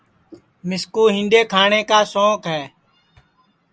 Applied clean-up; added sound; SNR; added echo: none; none; none; none.